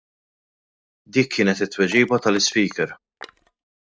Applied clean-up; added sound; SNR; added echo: neural mask model RNNoise.